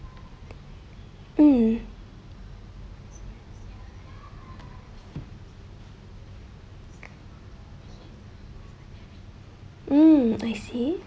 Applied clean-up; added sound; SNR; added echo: none; none; none; none.